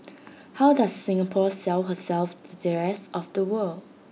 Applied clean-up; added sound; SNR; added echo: none; none; none; none.